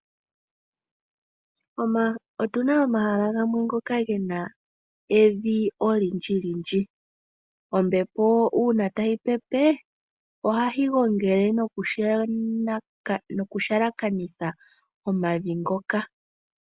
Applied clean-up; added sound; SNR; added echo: none; none; none; none.